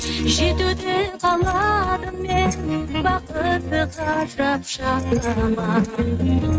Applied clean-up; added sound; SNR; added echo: neural mask model RNNoise.